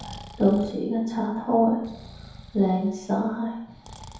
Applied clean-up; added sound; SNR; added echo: none; Breathing; 19 dB; reverberation time 2.0 s.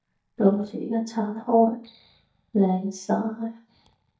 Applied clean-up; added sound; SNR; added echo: neural mask model DeepFilterNet 3.